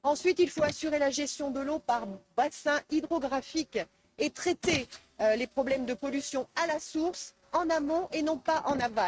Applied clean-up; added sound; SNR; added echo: neural mask model RNNoise.